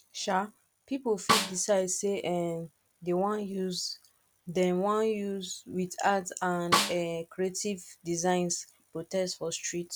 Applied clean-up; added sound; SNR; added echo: none; Snare drum; -2 dB; none.